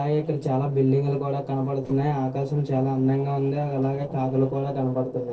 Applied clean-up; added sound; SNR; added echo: neural separator model SepFormer DNS4.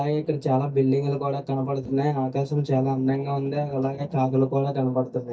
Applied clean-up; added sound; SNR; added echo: neural mask model DeepFilterNet 3.